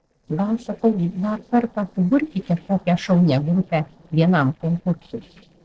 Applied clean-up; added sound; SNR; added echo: neural separator model SepFormer DNS4.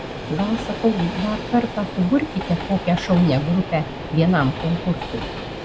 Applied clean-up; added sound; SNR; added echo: none; Train; 8 dB; none.